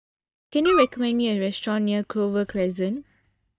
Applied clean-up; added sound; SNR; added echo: neural mask model DeepFilterNet 3.